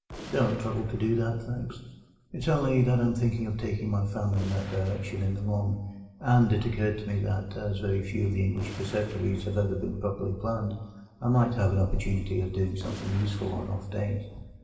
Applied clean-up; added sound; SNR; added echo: none; Gunshot, gunfire; 20 dB; reverberation time 1.1 s.